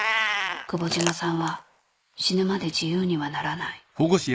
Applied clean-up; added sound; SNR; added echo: neural mask model Resemble Enhance denoiser.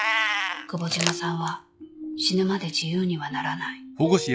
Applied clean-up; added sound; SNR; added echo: classical method log-MMSE.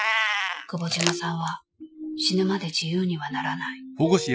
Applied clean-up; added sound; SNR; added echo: classical method Wiener filter.